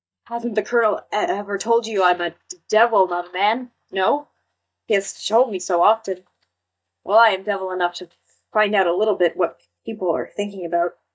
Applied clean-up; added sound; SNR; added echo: neural mask model DeepFilterNet 3.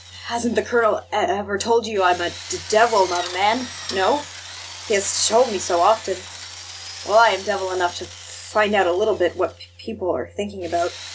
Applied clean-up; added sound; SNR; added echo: none; Drill; 15 dB; none.